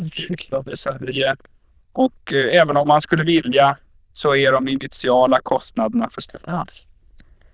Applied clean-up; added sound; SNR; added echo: neural diffusion model UNIVERSE++.